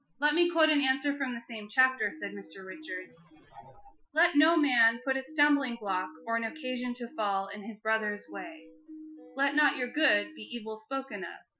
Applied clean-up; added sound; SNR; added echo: classical method Wiener filter.